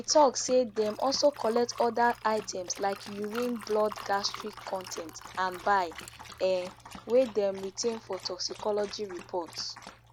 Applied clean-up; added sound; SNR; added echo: none; Liquid + Dog; 17 dB; none.